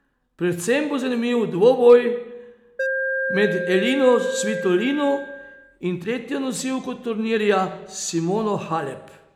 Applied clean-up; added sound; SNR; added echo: none; Alarm; 6 dB; none.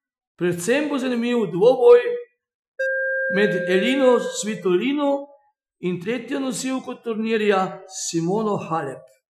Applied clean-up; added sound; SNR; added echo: classical method Wiener filter.